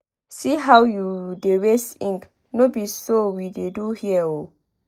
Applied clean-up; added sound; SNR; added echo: neural mask model DeepFilterNet 3.